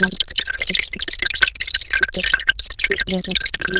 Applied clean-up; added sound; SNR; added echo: neural diffusion model UNIVERSE++.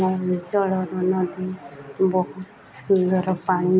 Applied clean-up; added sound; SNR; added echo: none; none; none; none.